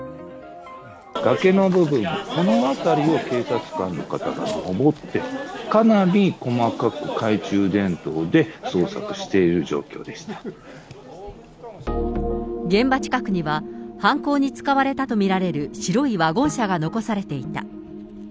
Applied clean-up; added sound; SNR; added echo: none; none; none; none.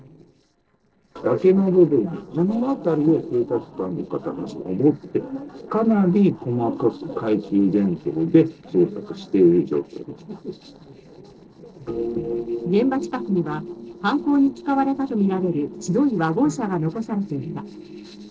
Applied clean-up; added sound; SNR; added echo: neural separator model SepFormer DNS4.